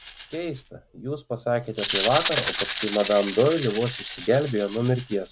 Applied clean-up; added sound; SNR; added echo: none; Rattle (instrument); 7 dB; none.